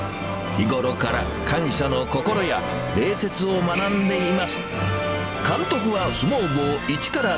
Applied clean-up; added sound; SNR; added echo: none; Wind instrument, woodwind instrument; 15 dB; none.